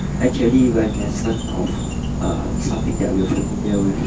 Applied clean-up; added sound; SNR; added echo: none; Insect; 2 dB; reverberation time 0.2 s.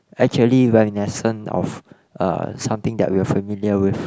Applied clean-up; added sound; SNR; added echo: none; none; none; none.